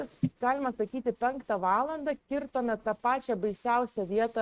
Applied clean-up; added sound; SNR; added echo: neural mask model RNNoise.